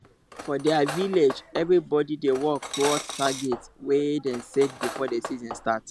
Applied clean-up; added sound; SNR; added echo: none; Cutlery, silverware + Coin (dropping); 11 dB; none.